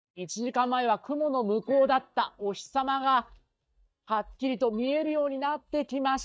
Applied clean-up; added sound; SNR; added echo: neural mask model DeepFilterNet 3.